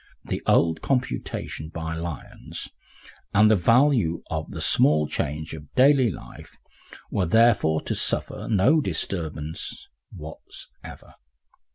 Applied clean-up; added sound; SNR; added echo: none; none; none; none.